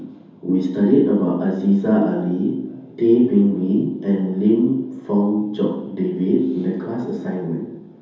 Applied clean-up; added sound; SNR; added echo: none; none; none; reverberation time 0.9 s.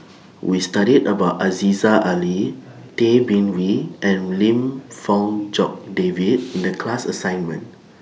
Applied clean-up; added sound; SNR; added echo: none; none; none; none.